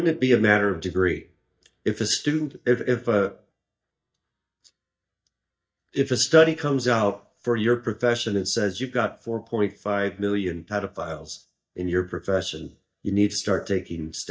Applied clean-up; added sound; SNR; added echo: neural mask model DeepFilterNet 3.